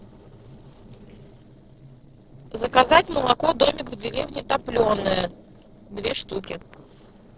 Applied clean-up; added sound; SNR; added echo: neural separator model SepFormer DNS4.